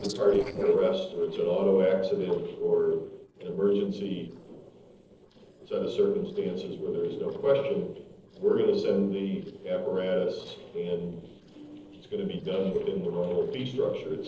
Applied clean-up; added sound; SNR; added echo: neural separator model SepFormer DNS4.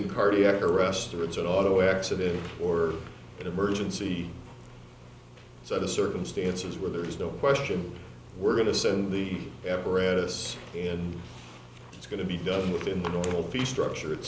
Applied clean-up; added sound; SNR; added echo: none; none; none; none.